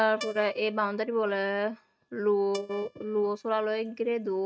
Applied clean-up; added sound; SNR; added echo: neural mask model RNNoise.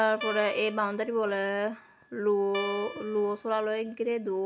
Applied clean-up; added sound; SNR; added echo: none; Guitar; 10 dB; none.